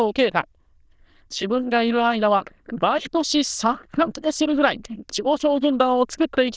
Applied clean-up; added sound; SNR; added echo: neural diffusion model UNIVERSE++.